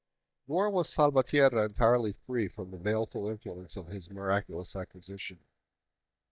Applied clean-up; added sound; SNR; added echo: neural mask model DeepFilterNet 3.